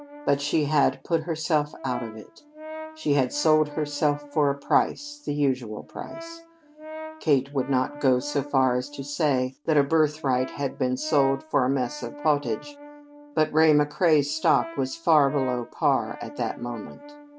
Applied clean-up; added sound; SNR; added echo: none; Brass instrument; 16 dB; none.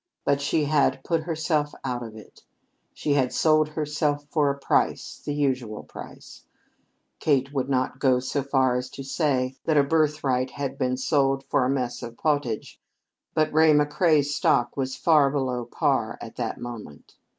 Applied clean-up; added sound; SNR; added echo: none; none; none; none.